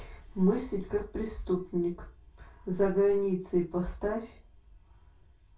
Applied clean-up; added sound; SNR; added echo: none; none; none; reverberation time 0.2 s.